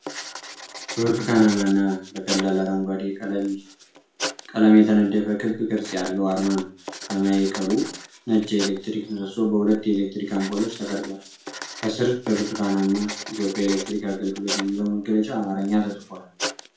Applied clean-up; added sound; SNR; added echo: none; Writing; 13 dB; reverberation time 0.4 s.